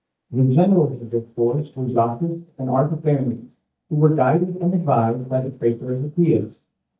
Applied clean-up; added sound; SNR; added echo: neural mask model DeepFilterNet 3.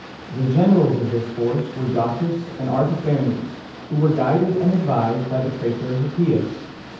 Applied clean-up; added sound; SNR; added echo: none; Boat, Water vehicle; 17 dB; reverberation time 0.9 s.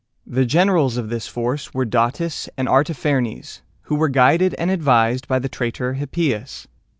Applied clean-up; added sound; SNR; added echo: none; none; none; none.